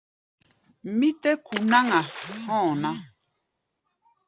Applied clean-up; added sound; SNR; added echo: none; Splash, splatter; 12 dB; none.